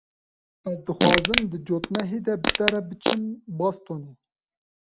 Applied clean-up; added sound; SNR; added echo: none; Fart; -2 dB; none.